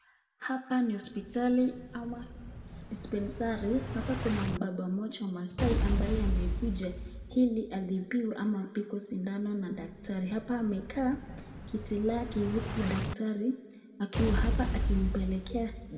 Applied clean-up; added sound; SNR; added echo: none; Explosion; 3 dB; reverberation time 1.7 s.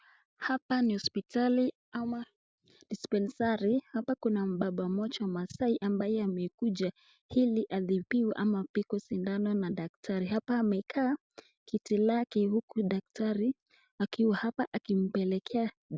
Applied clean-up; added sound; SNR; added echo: none; none; none; none.